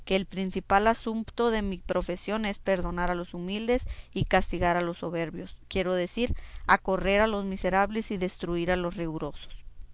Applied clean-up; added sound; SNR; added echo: none; none; none; none.